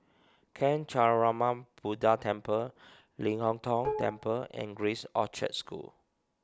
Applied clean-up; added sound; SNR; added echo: none; Dishes, pots, and pans; 8 dB; none.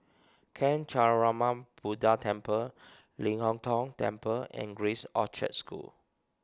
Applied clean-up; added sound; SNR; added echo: none; none; none; none.